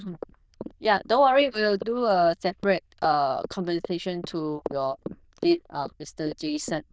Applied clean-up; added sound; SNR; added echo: neural diffusion model UNIVERSE++.